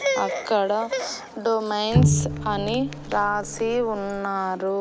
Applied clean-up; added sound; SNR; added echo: none; Bowed string instrument; 0 dB; none.